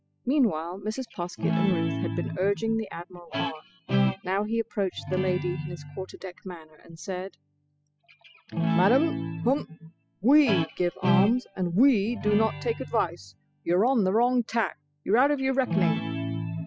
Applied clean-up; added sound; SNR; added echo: classical method spectral subtraction.